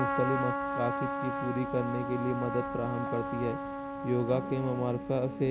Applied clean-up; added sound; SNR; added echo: none; Trumpet; 3 dB; none.